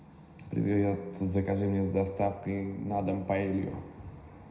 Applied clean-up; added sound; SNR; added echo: none; none; none; reverberation time 0.7 s.